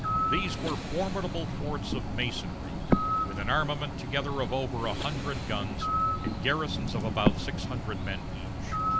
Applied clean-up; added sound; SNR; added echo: none; Breathing + Bird; -3 dB; none.